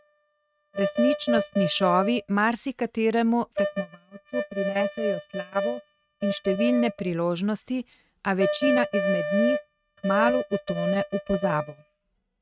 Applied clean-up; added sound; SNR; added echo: neural mask model RNNoise.